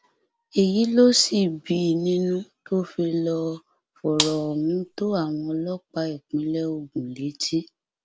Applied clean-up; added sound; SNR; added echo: none; Gunshot, gunfire; 7 dB; none.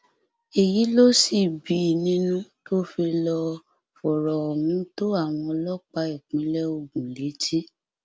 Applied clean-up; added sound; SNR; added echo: none; none; none; none.